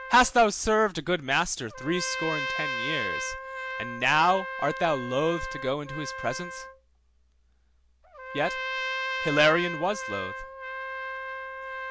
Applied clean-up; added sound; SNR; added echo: none; Trumpet; 7 dB; none.